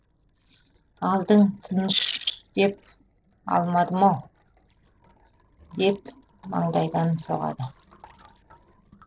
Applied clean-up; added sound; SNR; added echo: neural separator model SepFormer DNS4.